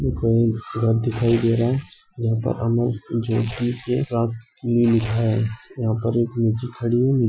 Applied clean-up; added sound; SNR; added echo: classical method Wiener filter.